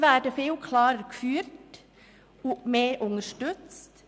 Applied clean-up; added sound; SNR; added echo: none; none; none; none.